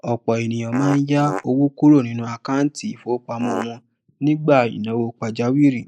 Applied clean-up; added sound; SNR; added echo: neural mask model Resemble Enhance denoiser.